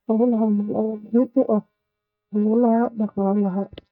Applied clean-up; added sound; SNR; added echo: neural mask model DeepFilterNet 3.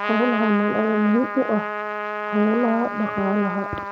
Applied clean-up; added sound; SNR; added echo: none; Trumpet; 5 dB; none.